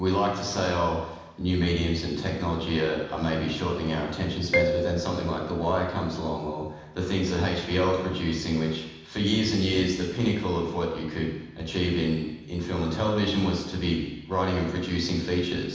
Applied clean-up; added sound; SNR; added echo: none; Marimba, xylophone; 6 dB; reverberation time 1.1 s.